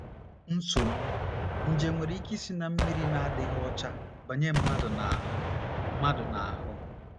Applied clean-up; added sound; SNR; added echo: none; Gunshot, gunfire; 0 dB; none.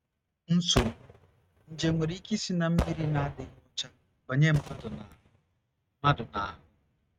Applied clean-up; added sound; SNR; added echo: neural mask model RNNoise.